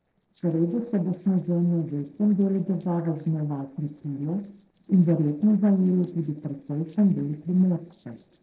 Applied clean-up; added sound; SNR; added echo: neural separator model SepFormer DNS4.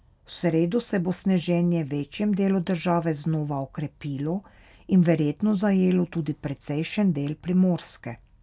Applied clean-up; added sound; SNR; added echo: none; none; none; none.